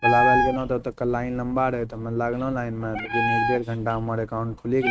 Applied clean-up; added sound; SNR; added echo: neural mask model RNNoise.